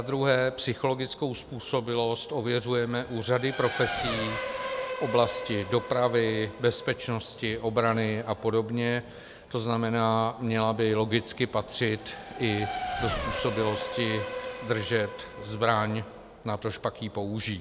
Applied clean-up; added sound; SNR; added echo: none; Race car, auto racing / Accelerating, revving, vroom; 10 dB; none.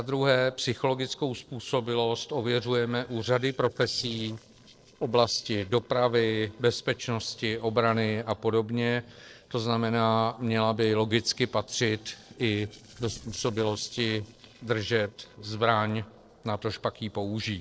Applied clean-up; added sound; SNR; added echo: neural separator model SepFormer DNS4.